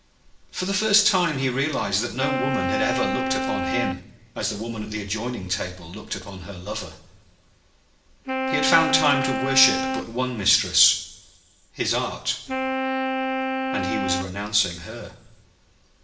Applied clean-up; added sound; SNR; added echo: none; Wind instrument, woodwind instrument; 1 dB; reverberation time 0.7 s.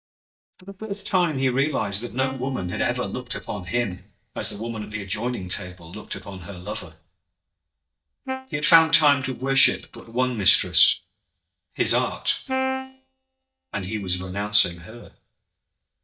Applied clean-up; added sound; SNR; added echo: neural mask model DeepFilterNet 3.